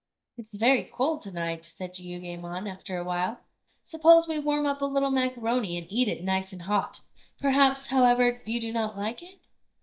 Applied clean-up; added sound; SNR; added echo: neural mask model DeepFilterNet 3.